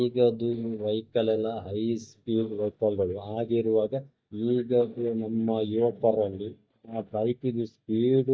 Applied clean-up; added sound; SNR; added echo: neural mask model DeepFilterNet 3.